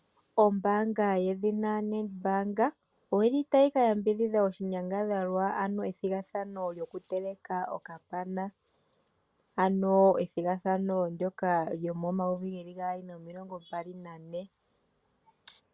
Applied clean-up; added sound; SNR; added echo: none; none; none; none.